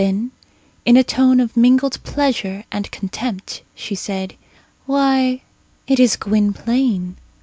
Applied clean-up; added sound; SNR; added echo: none; none; none; none.